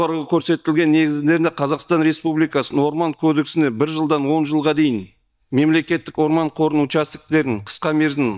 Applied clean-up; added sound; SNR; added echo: neural mask model DeepFilterNet 3.